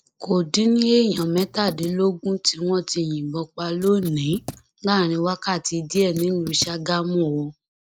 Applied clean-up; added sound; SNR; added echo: neural mask model Resemble Enhance denoiser.